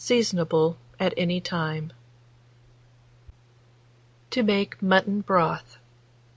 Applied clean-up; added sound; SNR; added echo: none; none; none; none.